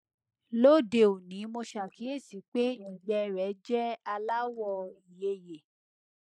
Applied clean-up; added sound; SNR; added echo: neural mask model Resemble Enhance denoiser.